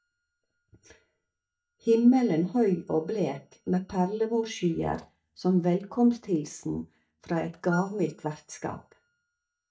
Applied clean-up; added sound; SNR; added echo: neural mask model DeepFilterNet 3.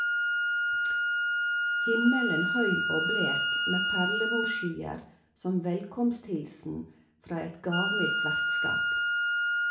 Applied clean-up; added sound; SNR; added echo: none; Wind instrument, woodwind instrument; -3 dB; reverberation time 0.5 s.